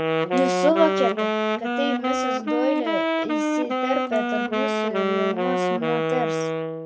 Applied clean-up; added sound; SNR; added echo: none; Wind instrument, woodwind instrument; -3 dB; none.